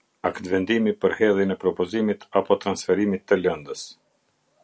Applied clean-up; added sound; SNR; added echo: none; none; none; none.